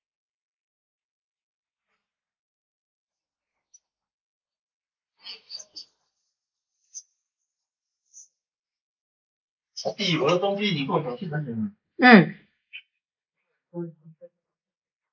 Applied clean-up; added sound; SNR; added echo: neural mask model Resemble Enhance denoiser.